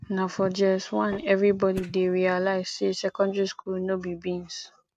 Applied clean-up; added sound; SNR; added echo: neural mask model RNNoise.